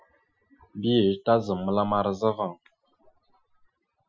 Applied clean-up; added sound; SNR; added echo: classical method Wiener filter.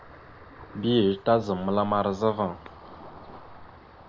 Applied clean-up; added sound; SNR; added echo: none; Ocean; 18 dB; none.